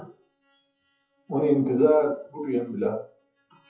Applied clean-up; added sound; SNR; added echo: classical method WPE with log-MMSE.